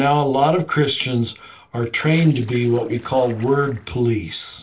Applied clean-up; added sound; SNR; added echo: neural separator model SepFormer DNS4.